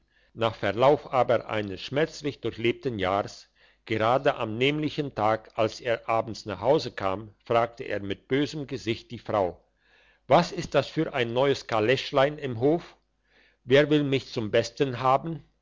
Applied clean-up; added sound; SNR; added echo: none; none; none; none.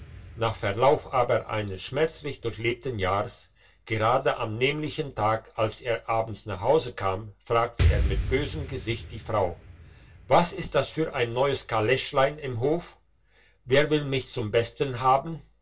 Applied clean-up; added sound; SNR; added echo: none; Explosion; 9 dB; reverberation time 0.2 s.